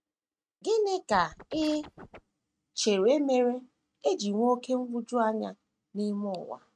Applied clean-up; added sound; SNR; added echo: neural mask model RNNoise.